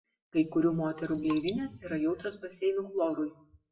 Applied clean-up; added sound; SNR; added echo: classical method WPE with log-MMSE.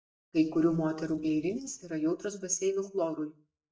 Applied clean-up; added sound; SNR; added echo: neural mask model DeepFilterNet 3.